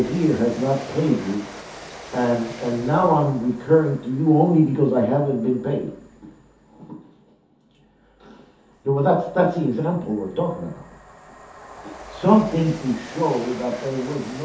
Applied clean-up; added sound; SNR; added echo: none; Train; 19 dB; reverberation time 0.5 s.